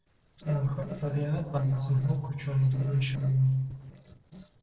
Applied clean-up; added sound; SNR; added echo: neural separator model SepFormer DNS4.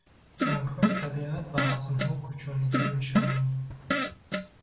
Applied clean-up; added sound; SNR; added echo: none; Fart; 0 dB; reverberation time 1.0 s.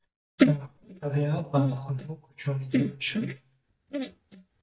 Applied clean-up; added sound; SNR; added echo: neural mask model DeepFilterNet 3.